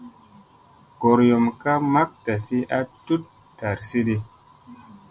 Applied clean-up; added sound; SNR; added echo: none; none; none; none.